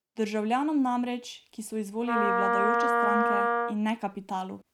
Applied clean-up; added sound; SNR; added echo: neural mask model RNNoise.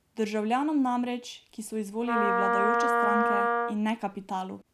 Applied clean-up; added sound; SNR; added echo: none; Wind instrument, woodwind instrument; -3 dB; none.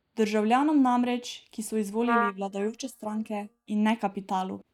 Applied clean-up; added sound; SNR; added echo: neural mask model DeepFilterNet 3.